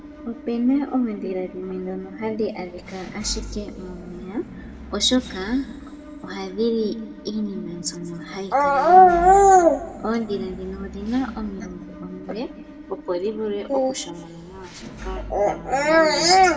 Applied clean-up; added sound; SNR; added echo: none; Engine / Mechanisms; 16 dB; reverberation time 1.0 s.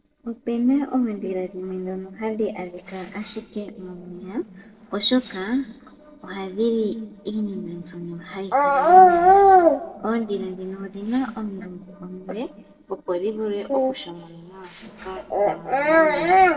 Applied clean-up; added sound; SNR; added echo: neural separator model SepFormer DNS4.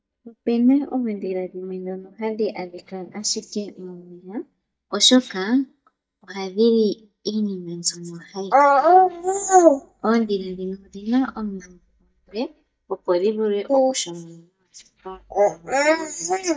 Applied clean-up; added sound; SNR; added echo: neural mask model DeepFilterNet 3.